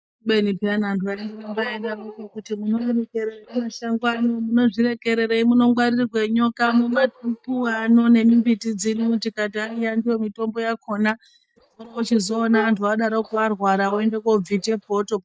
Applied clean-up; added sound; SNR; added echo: neural mask model DeepFilterNet 3.